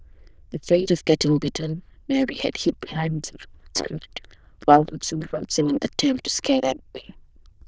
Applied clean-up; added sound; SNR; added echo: neural diffusion model UNIVERSE++.